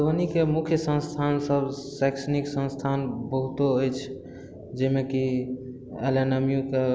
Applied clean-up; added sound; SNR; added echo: none; none; none; none.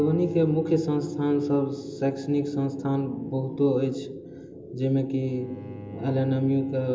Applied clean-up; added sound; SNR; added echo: none; Bowed string instrument; 20 dB; reverberation time 0.2 s.